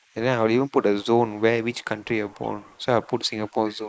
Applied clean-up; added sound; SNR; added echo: neural mask model Resemble Enhance denoiser.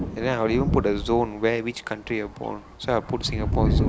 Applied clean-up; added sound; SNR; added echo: none; Thunder; 2 dB; none.